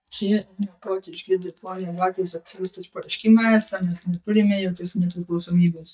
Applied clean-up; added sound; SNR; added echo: neural mask model DeepFilterNet 3.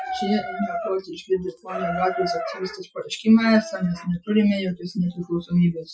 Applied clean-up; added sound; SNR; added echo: classical method Wiener filter.